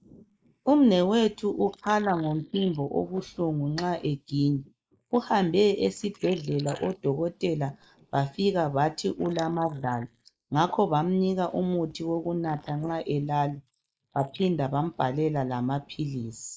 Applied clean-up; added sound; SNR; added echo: neural mask model Resemble Enhance denoiser.